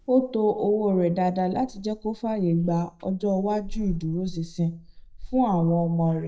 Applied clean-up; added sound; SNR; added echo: neural mask model DeepFilterNet 3.